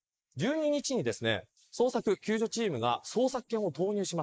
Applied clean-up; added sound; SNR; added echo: neural mask model Resemble Enhance denoiser.